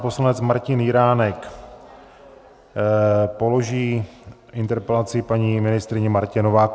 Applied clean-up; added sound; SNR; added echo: none; none; none; none.